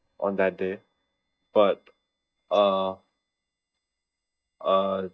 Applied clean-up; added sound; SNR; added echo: neural mask model DeepFilterNet 3.